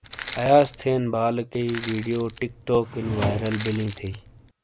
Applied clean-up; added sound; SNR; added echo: none; Drawer open or close + Crushing; 9 dB; none.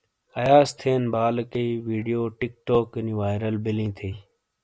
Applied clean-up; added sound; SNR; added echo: none; none; none; none.